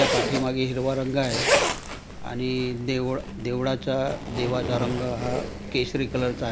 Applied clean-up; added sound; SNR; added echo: none; Zipper (clothing); 2 dB; none.